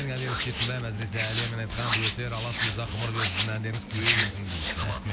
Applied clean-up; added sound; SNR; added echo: none; Hands; -5 dB; none.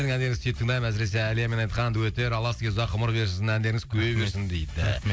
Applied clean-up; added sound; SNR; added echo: none; none; none; none.